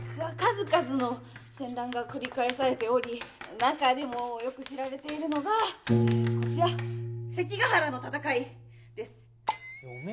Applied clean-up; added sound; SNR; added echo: none; Piano; 5 dB; none.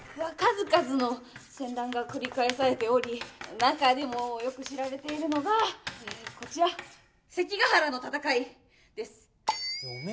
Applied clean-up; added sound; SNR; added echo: none; none; none; none.